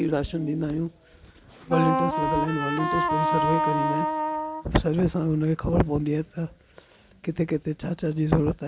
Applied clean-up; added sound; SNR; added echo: none; Wind instrument, woodwind instrument; -1 dB; none.